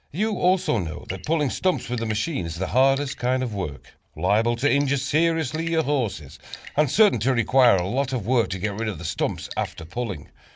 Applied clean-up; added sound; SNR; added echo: none; Drip / Sink (filling or washing) / Water tap, faucet / Water; 20 dB; none.